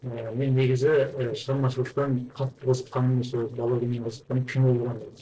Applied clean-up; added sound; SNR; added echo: neural separator model SepFormer DNS4.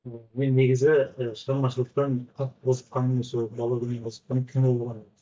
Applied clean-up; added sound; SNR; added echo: neural mask model DeepFilterNet 3.